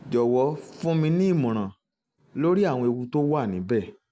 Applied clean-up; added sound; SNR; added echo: none; none; none; none.